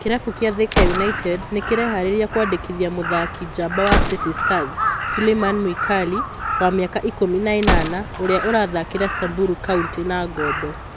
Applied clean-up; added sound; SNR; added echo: none; Gunshot, gunfire + Crow; 3 dB; none.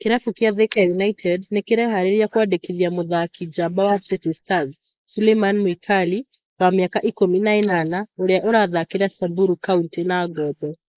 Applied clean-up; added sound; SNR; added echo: neural mask model Resemble Enhance denoiser.